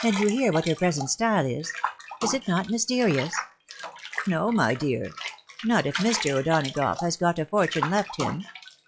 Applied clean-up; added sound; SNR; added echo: classical method log-MMSE.